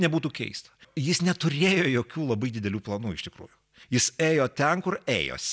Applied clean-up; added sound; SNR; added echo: none; none; none; none.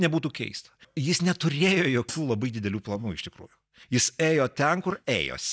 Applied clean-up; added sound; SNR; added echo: neural mask model DeepFilterNet 3.